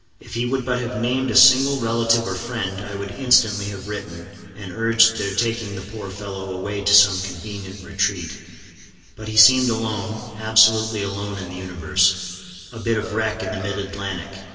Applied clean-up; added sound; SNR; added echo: none; Burping, eructation; 15 dB; reverberation time 2.7 s.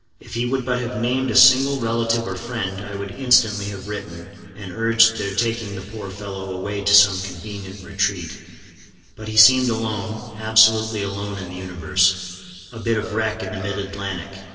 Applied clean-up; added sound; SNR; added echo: neural separator model SepFormer DNS4.